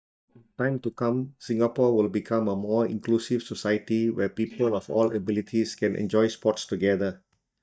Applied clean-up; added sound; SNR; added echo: neural mask model DeepFilterNet 3.